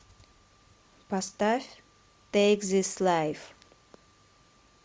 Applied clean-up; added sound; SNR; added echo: none; none; none; none.